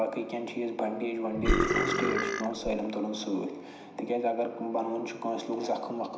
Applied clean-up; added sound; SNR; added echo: none; Burping, eructation; -3 dB; reverberation time 0.9 s.